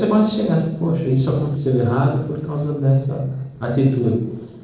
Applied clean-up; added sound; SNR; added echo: neural separator model SepFormer DNS4.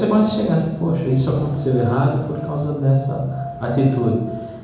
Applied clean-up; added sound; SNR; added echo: none; Wind; 17 dB; reverberation time 1.0 s.